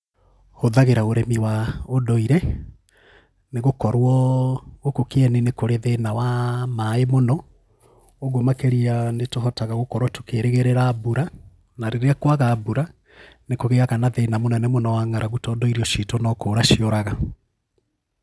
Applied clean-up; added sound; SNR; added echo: none; none; none; none.